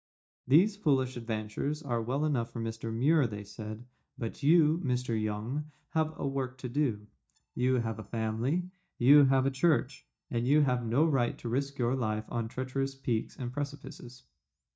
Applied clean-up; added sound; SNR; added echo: neural mask model DeepFilterNet 3.